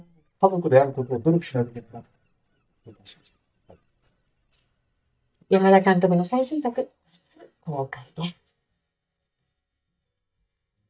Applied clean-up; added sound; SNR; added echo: neural mask model DeepFilterNet 3.